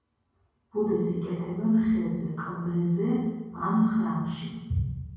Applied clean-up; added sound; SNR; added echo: none; none; none; reverberation time 1.3 s.